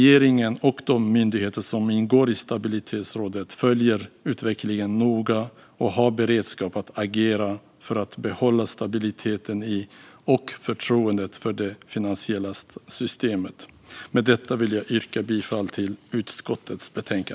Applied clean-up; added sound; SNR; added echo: none; none; none; none.